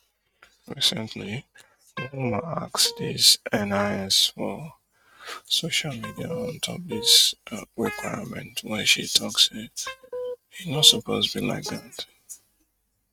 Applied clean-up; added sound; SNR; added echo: neural mask model RNNoise.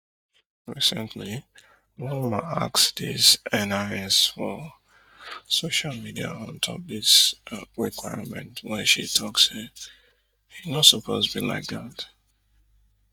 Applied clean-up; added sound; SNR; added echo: neural mask model DeepFilterNet 3.